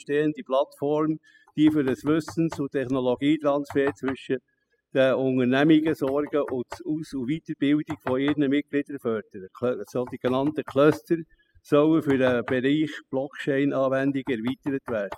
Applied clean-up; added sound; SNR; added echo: classical method spectral subtraction.